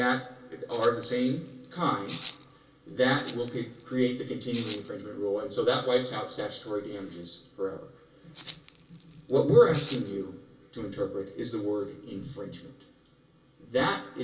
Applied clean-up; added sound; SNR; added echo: none; Rattle (instrument); 11 dB; reverberation time 0.3 s.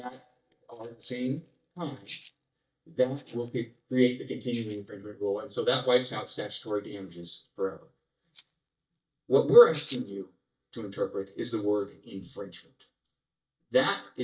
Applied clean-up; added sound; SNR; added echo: neural mask model DeepFilterNet 3.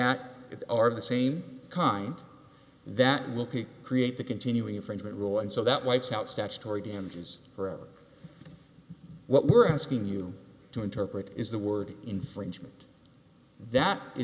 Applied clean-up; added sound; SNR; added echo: none; none; none; none.